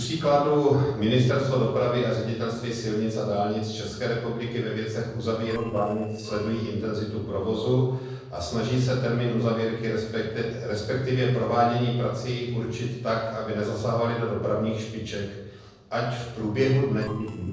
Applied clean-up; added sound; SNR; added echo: neural separator model SepFormer DNS4.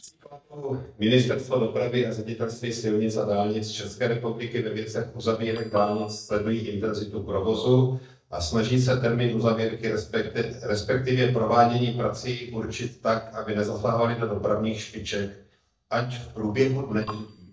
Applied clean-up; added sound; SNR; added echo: neural mask model DeepFilterNet 3.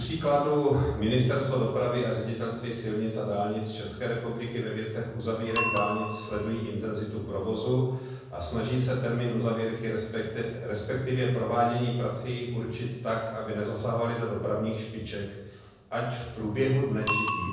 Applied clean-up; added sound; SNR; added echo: none; Bicycle bell; -1 dB; reverberation time 1.1 s.